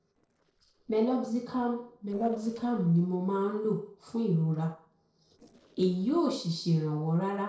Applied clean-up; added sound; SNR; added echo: neural separator model SepFormer DNS4.